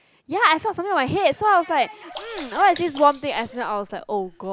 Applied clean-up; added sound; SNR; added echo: none; Sink (filling or washing) / Water / Splash, splatter; 18 dB; none.